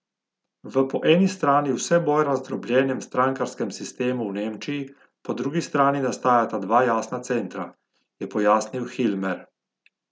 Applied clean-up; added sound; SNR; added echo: none; none; none; none.